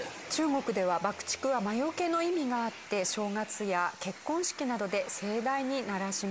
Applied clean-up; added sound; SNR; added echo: none; none; none; none.